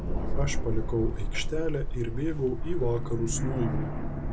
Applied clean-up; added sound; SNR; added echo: none; Aircraft; -3 dB; none.